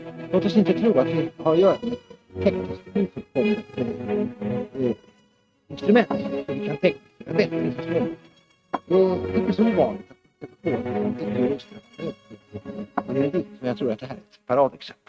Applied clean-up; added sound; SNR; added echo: neural mask model RNNoise.